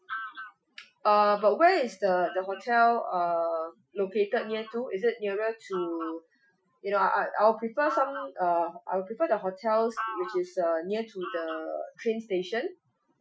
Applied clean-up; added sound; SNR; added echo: classical method Wiener filter.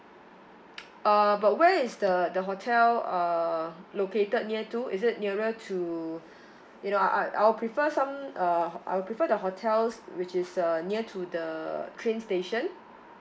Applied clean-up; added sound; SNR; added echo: none; none; none; none.